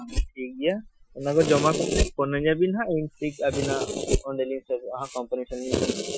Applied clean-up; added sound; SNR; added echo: classical method Wiener filter.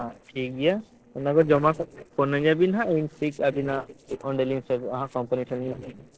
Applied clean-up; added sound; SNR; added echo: neural separator model SepFormer DNS4.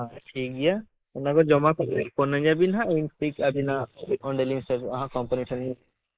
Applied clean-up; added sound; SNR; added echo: neural mask model Resemble Enhance denoiser.